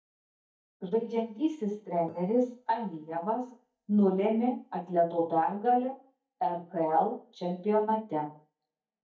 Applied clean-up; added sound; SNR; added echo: neural mask model DeepFilterNet 3.